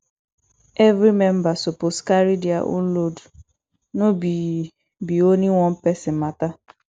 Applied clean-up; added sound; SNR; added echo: none; none; none; none.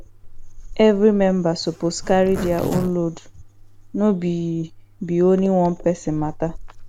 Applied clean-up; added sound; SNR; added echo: none; Zipper (clothing); 13 dB; none.